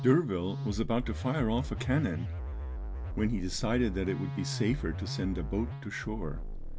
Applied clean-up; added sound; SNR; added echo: none; Musical instrument; 5 dB; none.